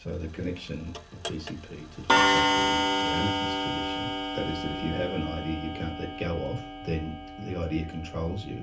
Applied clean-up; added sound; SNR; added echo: none; Clock; -4 dB; reverberation time 0.3 s.